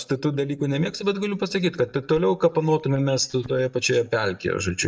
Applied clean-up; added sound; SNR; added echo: neural mask model DeepFilterNet 3.